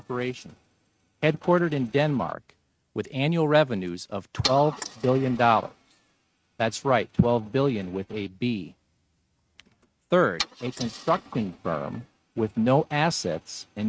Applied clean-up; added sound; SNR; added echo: neural mask model RNNoise.